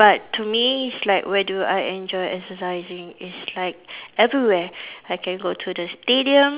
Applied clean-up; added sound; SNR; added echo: none; none; none; none.